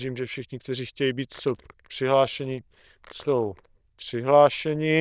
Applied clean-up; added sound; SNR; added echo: neural diffusion model UNIVERSE++.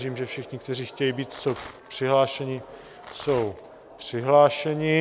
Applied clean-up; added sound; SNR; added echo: none; Rattle; 18 dB; none.